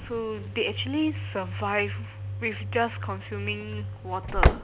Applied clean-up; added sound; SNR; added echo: none; Slam / Engine; -1 dB; none.